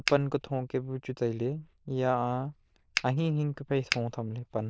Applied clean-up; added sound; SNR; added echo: neural diffusion model UNIVERSE++.